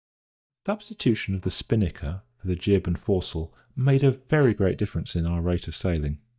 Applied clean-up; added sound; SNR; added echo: neural mask model DeepFilterNet 3.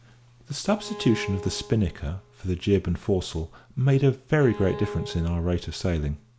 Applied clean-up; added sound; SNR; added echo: none; Bowed string instrument; 15 dB; none.